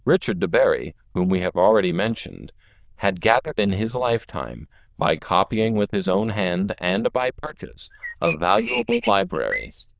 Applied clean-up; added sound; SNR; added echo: neural diffusion model UNIVERSE++.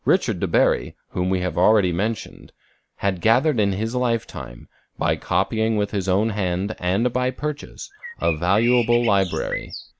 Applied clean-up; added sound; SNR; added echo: none; Bird; 10 dB; none.